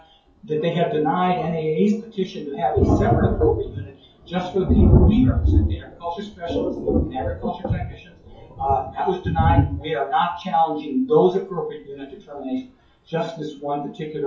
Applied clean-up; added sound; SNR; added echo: classical method WPE with log-MMSE.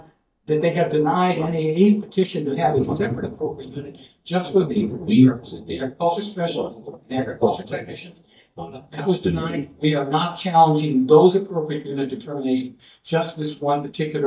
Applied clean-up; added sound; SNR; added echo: neural mask model DeepFilterNet 3.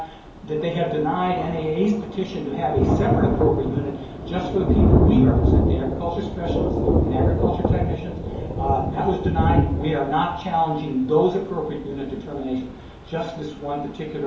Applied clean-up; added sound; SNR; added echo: none; Thunder; -1 dB; reverberation time 2.8 s.